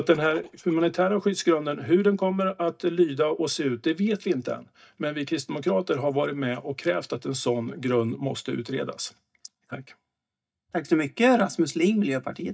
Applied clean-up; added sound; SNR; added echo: neural mask model DeepFilterNet 3.